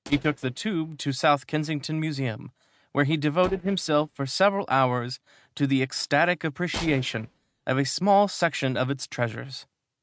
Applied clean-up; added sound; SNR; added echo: neural mask model RNNoise.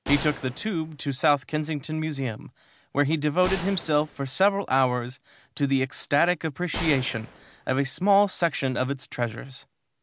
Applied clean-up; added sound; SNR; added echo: none; Gunshot, gunfire; 15 dB; none.